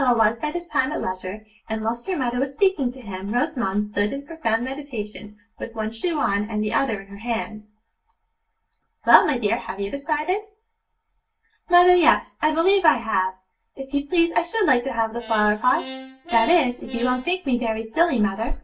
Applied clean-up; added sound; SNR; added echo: none; Brass instrument; 14 dB; reverberation time 0.2 s.